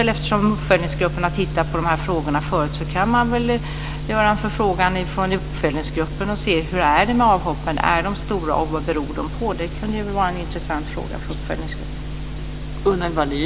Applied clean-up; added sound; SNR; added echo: none; none; none; none.